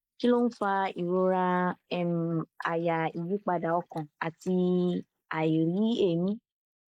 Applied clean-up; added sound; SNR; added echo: neural mask model Resemble Enhance denoiser.